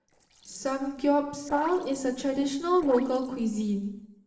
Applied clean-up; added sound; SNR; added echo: neural separator model SepFormer DNS4.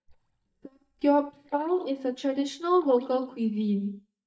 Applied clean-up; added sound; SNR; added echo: neural mask model DeepFilterNet 3.